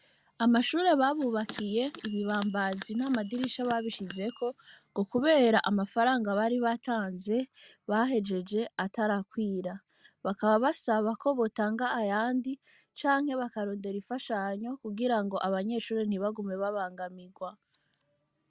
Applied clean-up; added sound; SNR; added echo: none; Bell; 17 dB; none.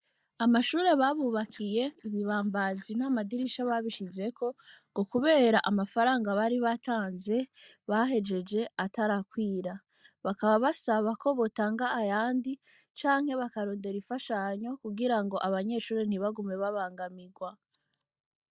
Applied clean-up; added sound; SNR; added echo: neural mask model DeepFilterNet 3.